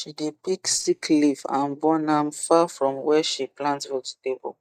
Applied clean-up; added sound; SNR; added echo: neural mask model DeepFilterNet 3.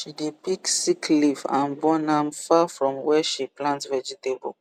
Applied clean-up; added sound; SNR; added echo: none; none; none; none.